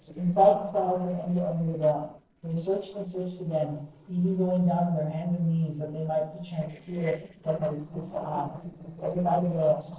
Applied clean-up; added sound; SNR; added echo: neural separator model SepFormer DNS4.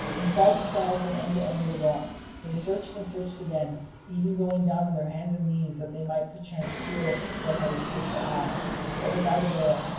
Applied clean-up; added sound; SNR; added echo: none; Fixed-wing aircraft, airplane; 7 dB; reverberation time 0.9 s.